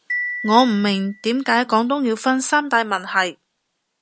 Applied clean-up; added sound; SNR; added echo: none; Marimba, xylophone; 14 dB; none.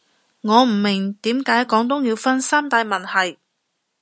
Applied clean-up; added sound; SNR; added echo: none; none; none; none.